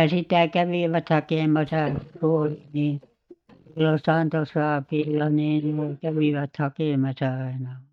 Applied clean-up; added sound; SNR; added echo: neural mask model DeepFilterNet 3.